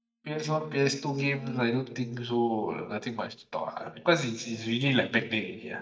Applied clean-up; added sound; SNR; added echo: neural mask model DeepFilterNet 3.